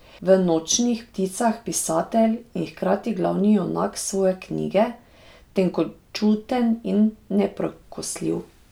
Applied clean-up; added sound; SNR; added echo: none; none; none; none.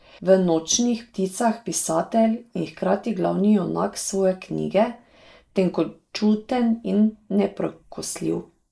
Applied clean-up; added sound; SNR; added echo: neural mask model Resemble Enhance denoiser.